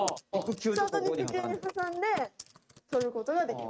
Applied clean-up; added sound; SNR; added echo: neural mask model RNNoise.